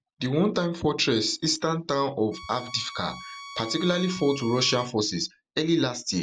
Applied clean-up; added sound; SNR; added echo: none; Bowed string instrument; 16 dB; none.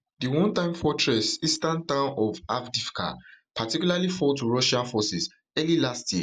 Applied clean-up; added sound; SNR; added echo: none; none; none; none.